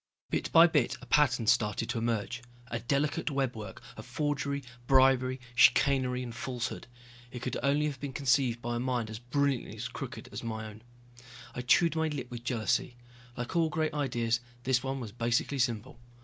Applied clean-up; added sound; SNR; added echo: none; none; none; none.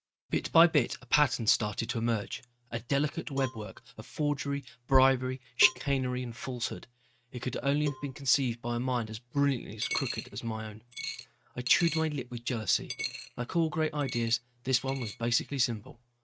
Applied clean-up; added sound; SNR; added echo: neural mask model RNNoise.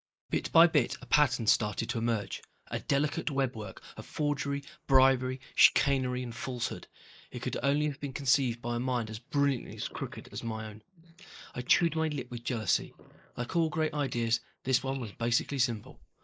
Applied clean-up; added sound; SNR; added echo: neural mask model Resemble Enhance denoiser.